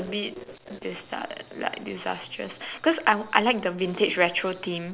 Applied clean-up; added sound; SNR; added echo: none; none; none; none.